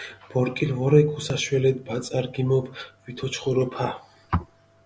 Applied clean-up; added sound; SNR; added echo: none; none; none; none.